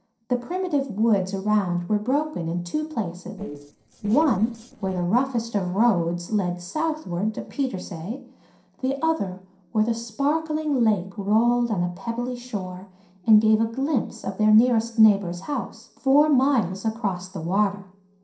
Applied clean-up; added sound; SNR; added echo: neural separator model SepFormer DNS4.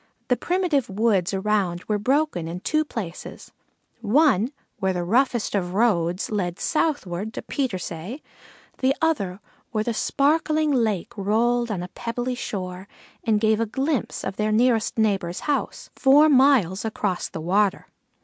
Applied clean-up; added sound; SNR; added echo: none; none; none; none.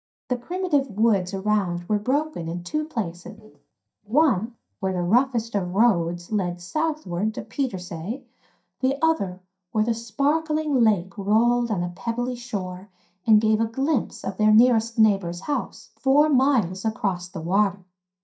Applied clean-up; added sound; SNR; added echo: neural mask model DeepFilterNet 3.